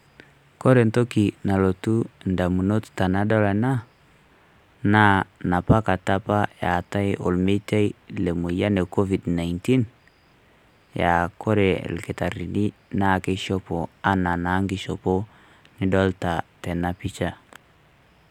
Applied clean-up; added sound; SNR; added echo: none; none; none; none.